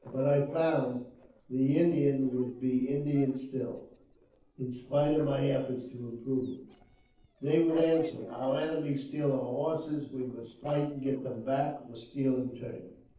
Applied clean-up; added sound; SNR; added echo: neural separator model SepFormer DNS4.